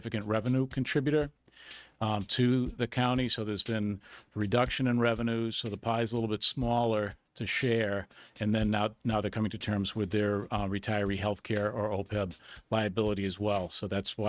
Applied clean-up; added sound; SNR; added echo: neural mask model RNNoise.